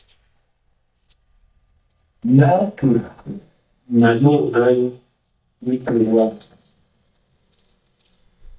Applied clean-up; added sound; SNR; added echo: neural mask model DeepFilterNet 3.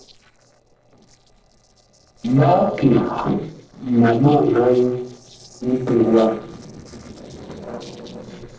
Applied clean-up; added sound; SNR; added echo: neural separator model SepFormer DNS4.